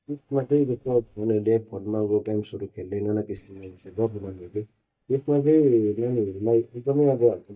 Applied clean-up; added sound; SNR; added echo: neural mask model DeepFilterNet 3.